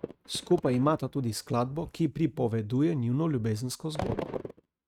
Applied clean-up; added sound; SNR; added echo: neural mask model RNNoise.